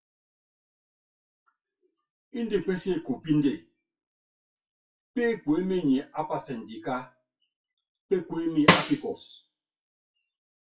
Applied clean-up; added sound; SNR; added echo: classical method WPE with log-MMSE.